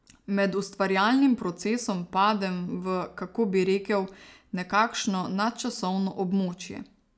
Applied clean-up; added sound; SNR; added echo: none; none; none; none.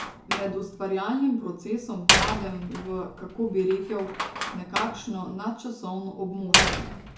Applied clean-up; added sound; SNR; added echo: none; Slam; -1 dB; reverberation time 0.6 s.